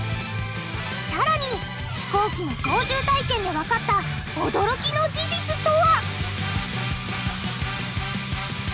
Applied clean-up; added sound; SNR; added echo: none; none; none; none.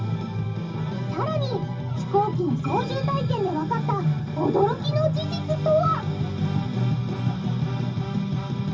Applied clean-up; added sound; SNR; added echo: none; none; none; reverberation time 0.4 s.